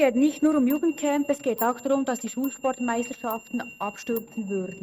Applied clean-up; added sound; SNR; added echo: neural mask model RNNoise.